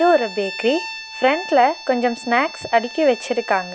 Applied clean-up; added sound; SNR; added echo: none; Bowed string instrument; 14 dB; none.